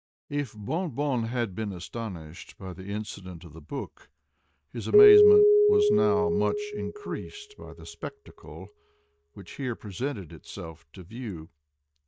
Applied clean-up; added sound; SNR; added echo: neural mask model DeepFilterNet 3.